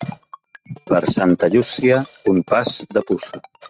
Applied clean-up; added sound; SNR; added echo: neural mask model RNNoise.